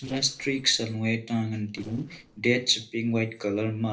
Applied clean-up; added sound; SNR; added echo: neural separator model SepFormer DNS4.